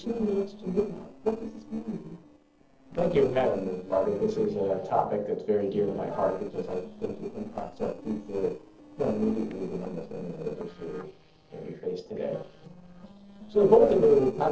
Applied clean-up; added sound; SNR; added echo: neural separator model SepFormer DNS4.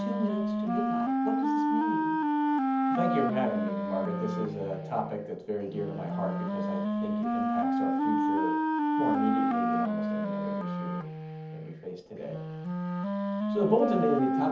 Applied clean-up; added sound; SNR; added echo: none; Wind instrument, woodwind instrument; -5 dB; reverberation time 0.7 s.